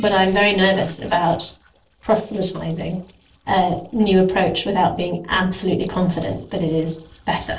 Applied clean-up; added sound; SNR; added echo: neural separator model SepFormer DNS4.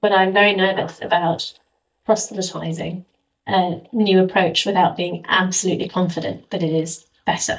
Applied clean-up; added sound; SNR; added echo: neural mask model DeepFilterNet 3.